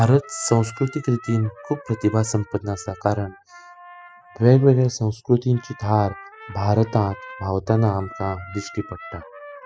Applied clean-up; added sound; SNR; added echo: classical method spectral subtraction.